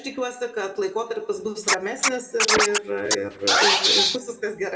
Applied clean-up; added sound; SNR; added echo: none; Scratching (performance technique); -5 dB; reverberation time 1.5 s.